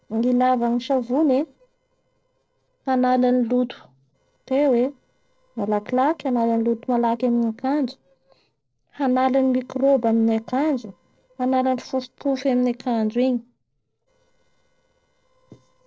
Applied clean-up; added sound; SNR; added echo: neural separator model SepFormer DNS4.